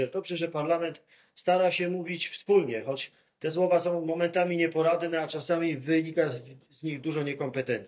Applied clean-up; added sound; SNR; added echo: neural mask model DeepFilterNet 3.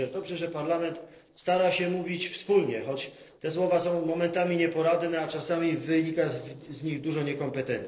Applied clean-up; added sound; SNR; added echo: neural separator model SepFormer DNS4.